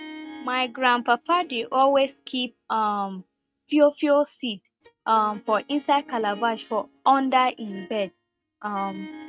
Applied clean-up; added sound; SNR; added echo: neural mask model RNNoise.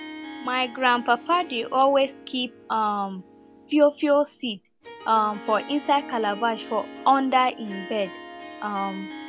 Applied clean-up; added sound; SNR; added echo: none; Harp; 16 dB; none.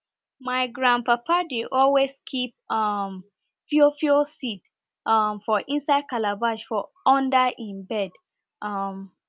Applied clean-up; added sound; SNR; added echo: none; none; none; none.